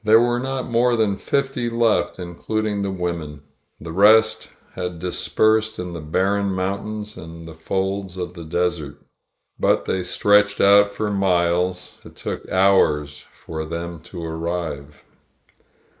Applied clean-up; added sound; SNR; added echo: neural mask model Resemble Enhance denoiser.